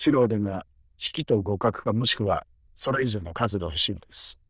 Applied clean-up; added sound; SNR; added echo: neural diffusion model UNIVERSE++.